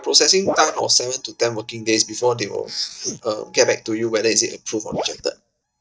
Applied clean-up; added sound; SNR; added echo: neural mask model DeepFilterNet 3.